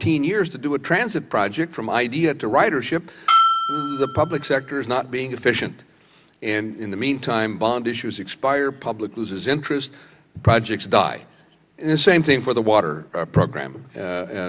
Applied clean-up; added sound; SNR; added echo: none; Bell; 0 dB; none.